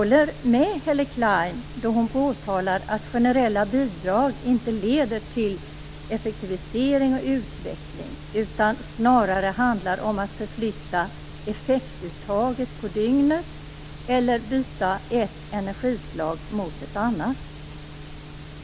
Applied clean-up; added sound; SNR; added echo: none; none; none; none.